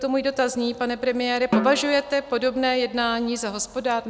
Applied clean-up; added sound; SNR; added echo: none; Snare drum; 8 dB; none.